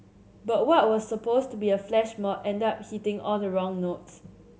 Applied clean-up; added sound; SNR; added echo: none; none; none; none.